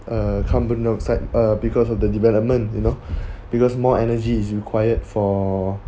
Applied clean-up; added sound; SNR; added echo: none; none; none; none.